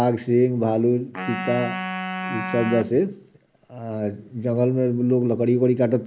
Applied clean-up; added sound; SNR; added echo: none; Wind instrument, woodwind instrument; 9 dB; none.